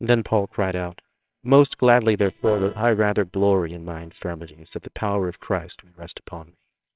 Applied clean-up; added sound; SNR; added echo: neural separator model SepFormer WHAMR!.